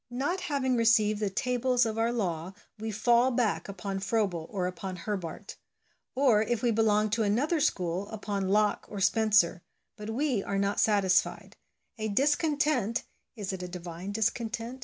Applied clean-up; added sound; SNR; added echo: none; none; none; none.